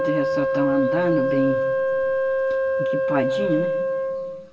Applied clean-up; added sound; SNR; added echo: none; Wind instrument, woodwind instrument; -5 dB; reverberation time 2.3 s.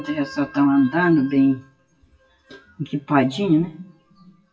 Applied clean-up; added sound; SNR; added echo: classical method WPE with log-MMSE.